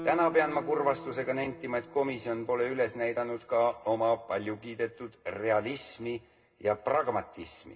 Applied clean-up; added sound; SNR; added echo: none; Guitar; 17 dB; reverberation time 0.2 s.